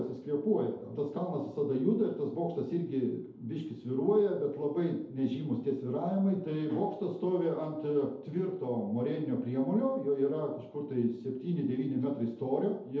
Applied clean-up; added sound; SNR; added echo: none; none; none; reverberation time 2.1 s.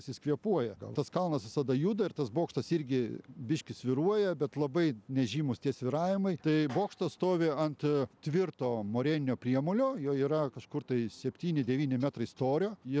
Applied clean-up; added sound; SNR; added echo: none; none; none; none.